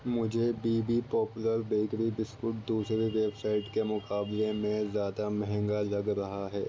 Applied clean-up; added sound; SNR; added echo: none; none; none; none.